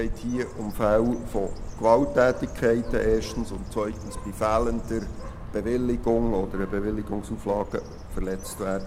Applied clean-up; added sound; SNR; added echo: none; Bird; 8 dB; none.